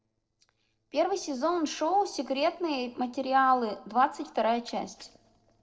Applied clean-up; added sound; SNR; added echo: neural separator model SepFormer DNS4.